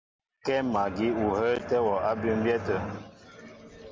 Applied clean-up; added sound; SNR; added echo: none; none; none; none.